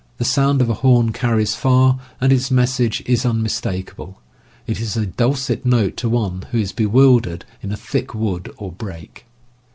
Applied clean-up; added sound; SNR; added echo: none; none; none; none.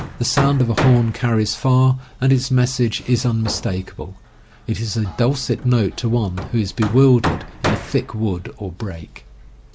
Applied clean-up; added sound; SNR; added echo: none; Hammer; 11 dB; none.